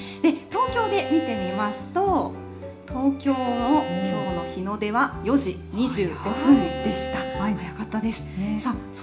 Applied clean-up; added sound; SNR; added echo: none; Bowed string instrument; 9 dB; reverberation time 0.4 s.